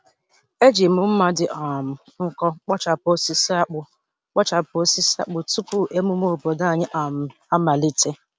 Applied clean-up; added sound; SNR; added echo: none; none; none; none.